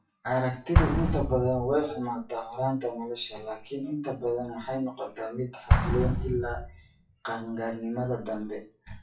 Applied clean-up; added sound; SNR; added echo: classical method WPE with log-MMSE.